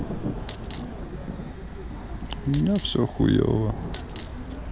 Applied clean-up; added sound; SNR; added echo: none; Coin (dropping) + Thunder; 6 dB; none.